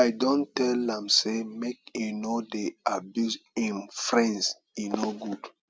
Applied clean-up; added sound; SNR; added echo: none; none; none; none.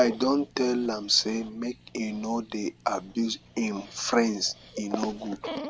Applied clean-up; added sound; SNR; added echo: none; Dog; 16 dB; none.